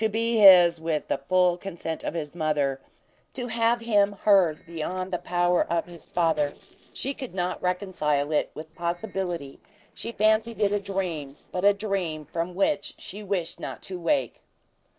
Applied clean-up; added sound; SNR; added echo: neural separator model SepFormer DNS4.